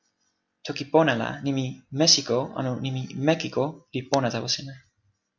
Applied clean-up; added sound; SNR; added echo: none; none; none; none.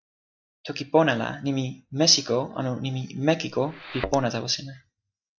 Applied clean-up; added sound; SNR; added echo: neural mask model DeepFilterNet 3.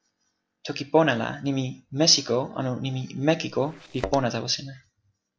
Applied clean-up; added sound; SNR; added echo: neural separator model SepFormer DNS4.